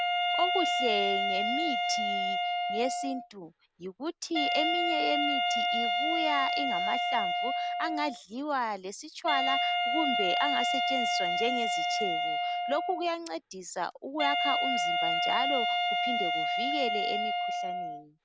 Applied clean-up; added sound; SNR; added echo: none; Wind instrument, woodwind instrument; -5 dB; none.